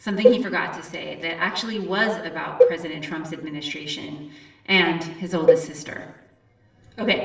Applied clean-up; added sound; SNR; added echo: none; Cowbell; -2 dB; reverberation time 0.8 s.